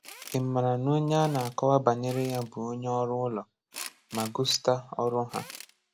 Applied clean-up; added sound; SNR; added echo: none; Tools; 18 dB; none.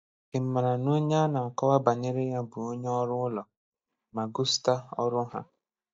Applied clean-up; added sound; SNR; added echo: neural mask model DeepFilterNet 3.